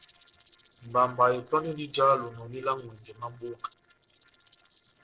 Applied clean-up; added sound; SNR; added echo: neural separator model SepFormer DNS4.